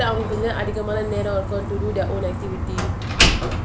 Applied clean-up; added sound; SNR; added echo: none; Slam; -3 dB; none.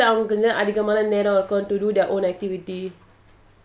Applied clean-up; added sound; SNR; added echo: none; none; none; none.